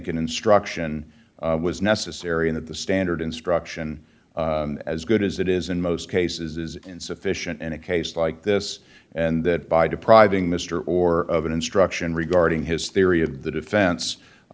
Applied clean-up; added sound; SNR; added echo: none; none; none; none.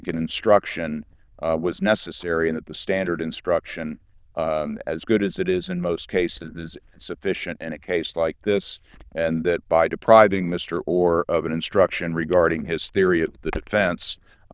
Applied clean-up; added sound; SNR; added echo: neural diffusion model UNIVERSE++.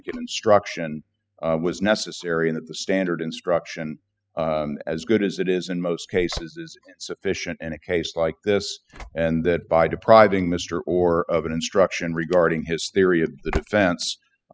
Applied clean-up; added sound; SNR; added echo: classical method spectral subtraction.